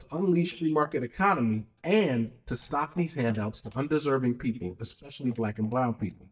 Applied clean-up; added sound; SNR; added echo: neural mask model DeepFilterNet 3.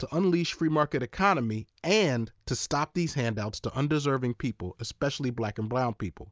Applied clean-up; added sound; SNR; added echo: none; none; none; none.